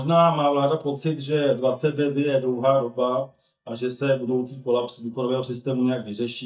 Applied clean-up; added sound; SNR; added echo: neural mask model DeepFilterNet 3.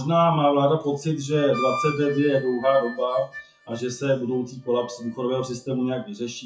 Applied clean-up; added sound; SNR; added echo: classical method WPE with log-MMSE.